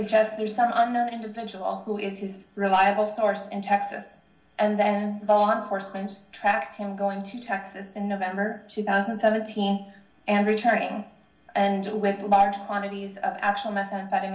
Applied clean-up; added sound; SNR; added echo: none; none; none; reverberation time 0.2 s.